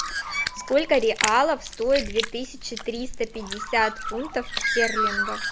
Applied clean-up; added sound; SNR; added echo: none; Bird + Chewing, mastication; 4 dB; none.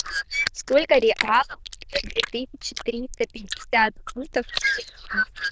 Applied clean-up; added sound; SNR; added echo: neural diffusion model UNIVERSE++.